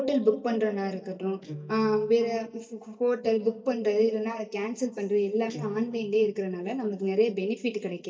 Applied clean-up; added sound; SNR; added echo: neural mask model DeepFilterNet 3.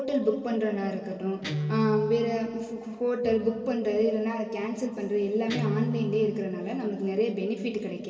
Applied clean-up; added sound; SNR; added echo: none; Guitar; 10 dB; reverberation time 2.3 s.